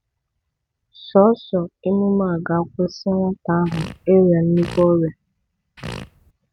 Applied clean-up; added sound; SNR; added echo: none; Fart; 14 dB; none.